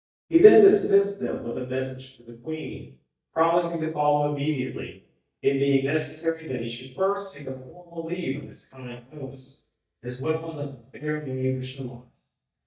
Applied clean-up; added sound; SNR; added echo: neural mask model DeepFilterNet 3.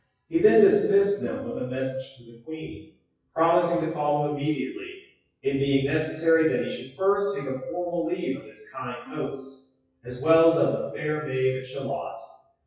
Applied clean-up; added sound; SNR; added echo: classical method WPE with log-MMSE.